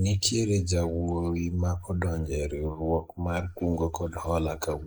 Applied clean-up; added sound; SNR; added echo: neural mask model Resemble Enhance denoiser.